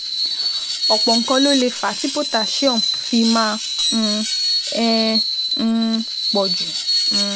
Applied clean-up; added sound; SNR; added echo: none; Screech; 0 dB; none.